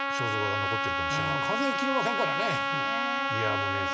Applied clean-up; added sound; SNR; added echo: none; Trumpet; -5 dB; reverberation time 2.3 s.